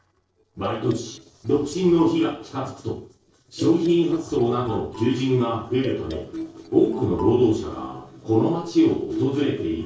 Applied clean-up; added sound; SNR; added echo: neural separator model SepFormer DNS4.